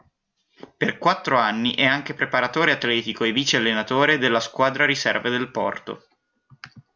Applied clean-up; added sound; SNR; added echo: none; none; none; none.